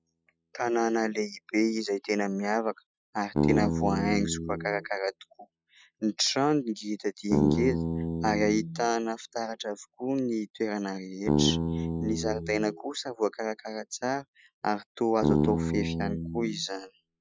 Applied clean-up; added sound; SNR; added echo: classical method Wiener filter.